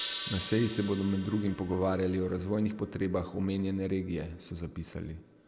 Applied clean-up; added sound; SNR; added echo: none; Gong; 11 dB; none.